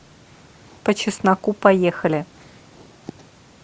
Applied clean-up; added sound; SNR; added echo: none; none; none; none.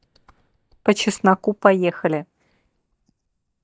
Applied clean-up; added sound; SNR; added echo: neural mask model DeepFilterNet 3.